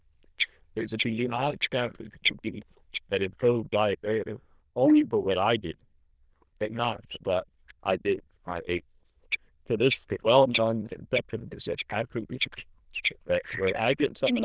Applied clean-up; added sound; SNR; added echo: neural diffusion model UNIVERSE++.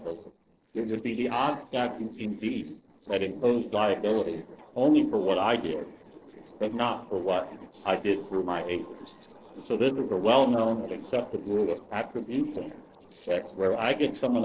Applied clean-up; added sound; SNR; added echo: neural separator model SepFormer DNS4.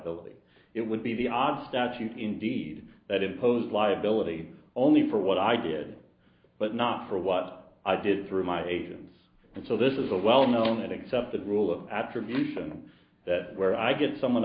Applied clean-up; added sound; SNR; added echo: none; none; none; none.